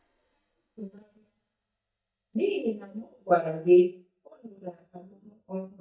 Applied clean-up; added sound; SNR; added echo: neural mask model DeepFilterNet 3.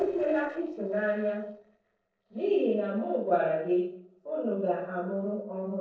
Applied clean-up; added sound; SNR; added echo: neural separator model SepFormer DNS4.